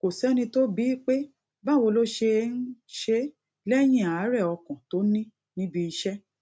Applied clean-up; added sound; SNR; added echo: none; none; none; none.